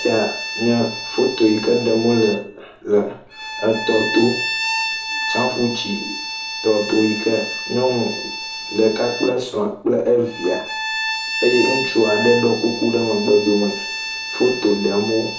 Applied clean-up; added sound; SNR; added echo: none; Bowed string instrument; 7 dB; reverberation time 0.7 s.